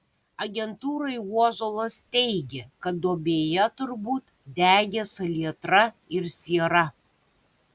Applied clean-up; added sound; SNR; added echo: none; none; none; none.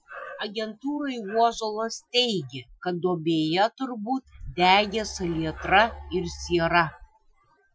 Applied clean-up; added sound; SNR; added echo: classical method Wiener filter.